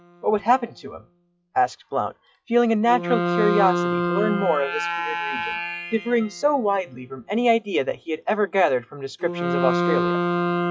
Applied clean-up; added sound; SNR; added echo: classical method log-MMSE.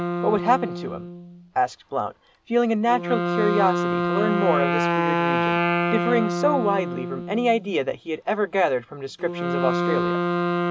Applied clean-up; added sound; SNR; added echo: none; Wind instrument, woodwind instrument; 1 dB; none.